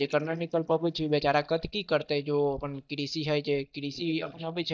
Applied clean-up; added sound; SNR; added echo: neural mask model DeepFilterNet 3.